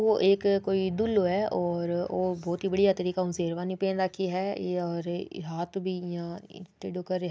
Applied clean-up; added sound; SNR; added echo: none; none; none; none.